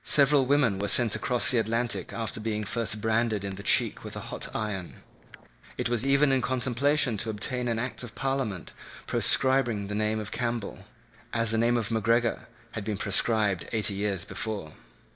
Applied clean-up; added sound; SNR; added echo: neural separator model SepFormer DNS4.